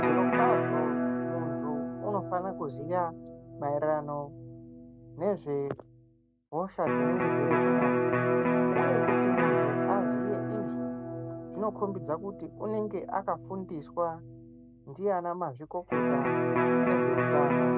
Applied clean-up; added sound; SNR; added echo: none; Electric guitar; -5 dB; none.